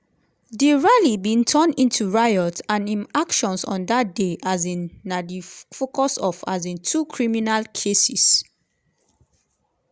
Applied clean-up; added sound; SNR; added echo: none; none; none; none.